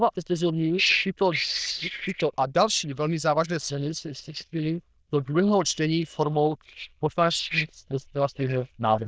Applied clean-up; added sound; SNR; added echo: neural diffusion model UNIVERSE++.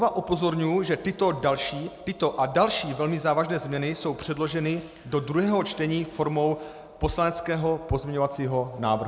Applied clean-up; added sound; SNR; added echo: none; none; none; none.